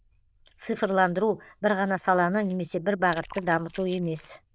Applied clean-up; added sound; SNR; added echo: neural diffusion model UNIVERSE++.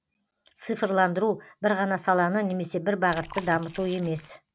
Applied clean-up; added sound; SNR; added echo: none; Chewing, mastication; 14 dB; none.